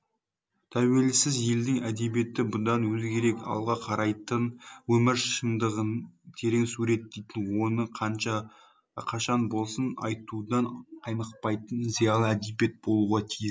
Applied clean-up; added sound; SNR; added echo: none; none; none; none.